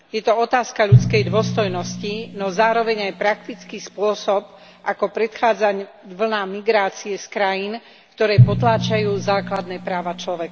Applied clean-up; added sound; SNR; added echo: none; Drum; 3 dB; none.